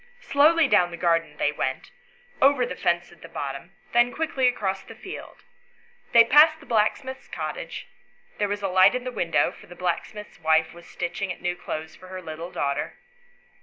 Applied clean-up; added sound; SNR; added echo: none; none; none; none.